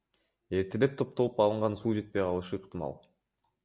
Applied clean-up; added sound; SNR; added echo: none; none; none; none.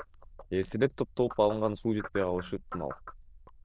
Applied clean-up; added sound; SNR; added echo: neural diffusion model UNIVERSE++.